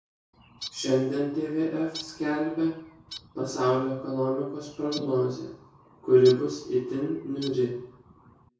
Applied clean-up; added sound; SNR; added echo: none; Bird; 19 dB; reverberation time 0.6 s.